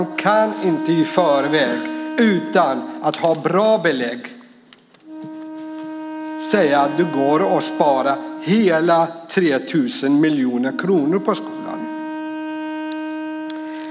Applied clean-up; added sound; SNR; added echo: none; Wind instrument, woodwind instrument; 10 dB; none.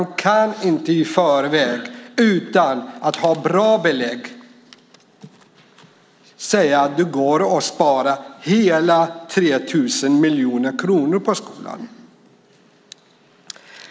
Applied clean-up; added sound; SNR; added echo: none; none; none; none.